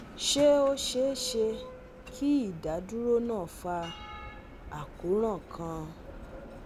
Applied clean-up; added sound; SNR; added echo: none; Bell; 14 dB; none.